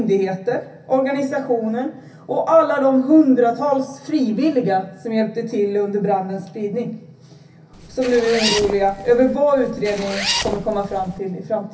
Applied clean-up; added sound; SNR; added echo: none; Zipper (clothing); 8 dB; reverberation time 0.3 s.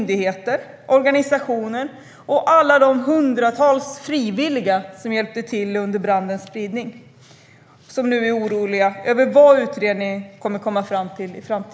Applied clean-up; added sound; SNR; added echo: none; none; none; none.